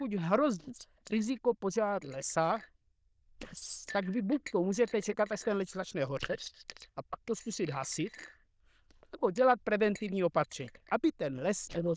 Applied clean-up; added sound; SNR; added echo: neural diffusion model UNIVERSE++.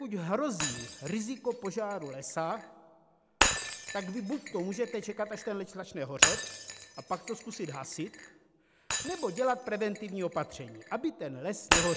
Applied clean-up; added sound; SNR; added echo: none; Shatter; 0 dB; none.